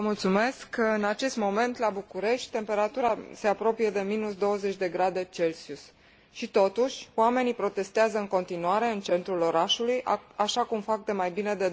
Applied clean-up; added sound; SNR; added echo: none; none; none; none.